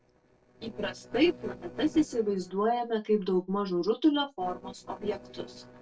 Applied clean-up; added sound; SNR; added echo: neural separator model SepFormer DNS4.